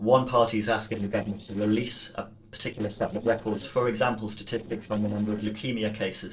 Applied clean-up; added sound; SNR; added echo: neural separator model SepFormer DNS4.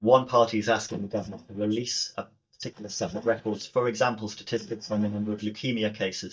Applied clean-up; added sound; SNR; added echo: neural mask model DeepFilterNet 3.